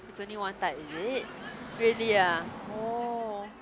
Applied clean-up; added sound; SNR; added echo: none; Car passing by / Traffic noise, roadway noise; 12 dB; none.